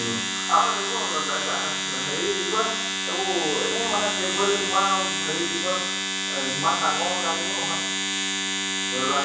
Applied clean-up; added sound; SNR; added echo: none; Domestic sounds, home sounds; -1 dB; reverberation time 0.7 s.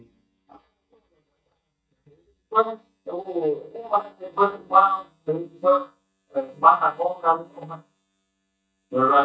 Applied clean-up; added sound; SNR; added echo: neural mask model DeepFilterNet 3.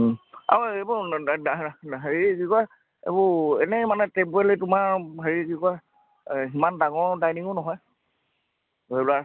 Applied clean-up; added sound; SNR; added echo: none; none; none; none.